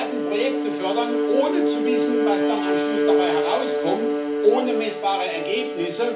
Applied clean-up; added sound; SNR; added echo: none; Bowed string instrument; -2 dB; reverberation time 0.4 s.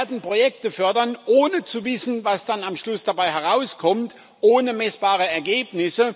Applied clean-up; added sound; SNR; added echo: none; none; none; none.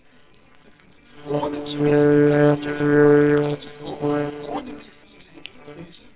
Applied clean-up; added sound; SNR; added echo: neural separator model SepFormer WHAMR!.